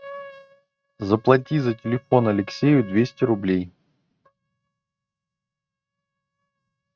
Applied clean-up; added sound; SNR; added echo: neural mask model RNNoise.